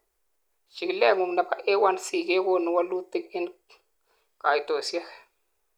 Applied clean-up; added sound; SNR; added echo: none; none; none; none.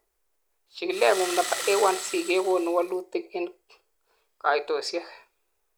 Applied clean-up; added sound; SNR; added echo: none; Engine starting; 8 dB; none.